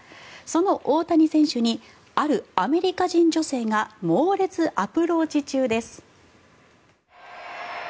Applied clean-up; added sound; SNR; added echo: none; none; none; none.